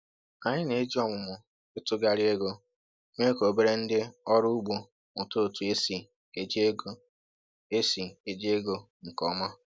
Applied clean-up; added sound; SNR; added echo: none; none; none; none.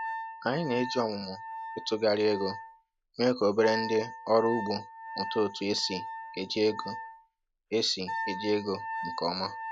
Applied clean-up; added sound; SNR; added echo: none; Wind instrument, woodwind instrument; 9 dB; none.